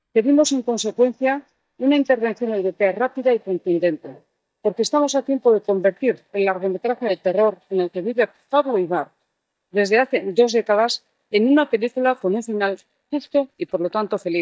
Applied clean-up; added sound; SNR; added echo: neural mask model DeepFilterNet 3.